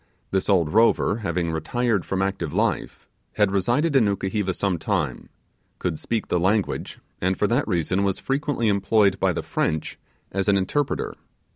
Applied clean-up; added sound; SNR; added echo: none; none; none; none.